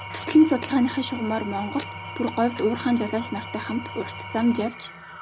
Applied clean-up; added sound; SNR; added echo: none; Engine / Tools; 12 dB; none.